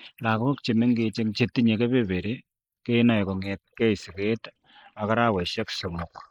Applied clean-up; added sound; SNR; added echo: neural mask model Resemble Enhance denoiser.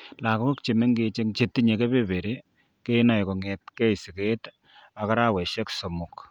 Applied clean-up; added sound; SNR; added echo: none; none; none; none.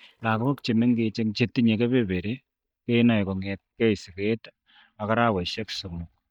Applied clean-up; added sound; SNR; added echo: neural mask model DeepFilterNet 3.